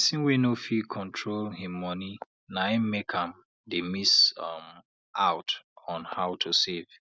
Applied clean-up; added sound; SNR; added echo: none; none; none; none.